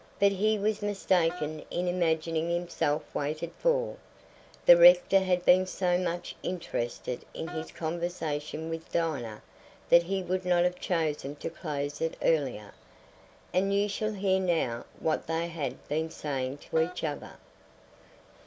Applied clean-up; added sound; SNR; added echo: none; Wind instrument, woodwind instrument; 16 dB; none.